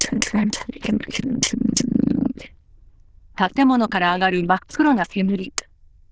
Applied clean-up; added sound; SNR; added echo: neural diffusion model UNIVERSE++.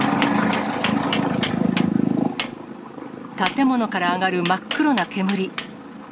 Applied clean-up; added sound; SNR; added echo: none; Tap; 7 dB; none.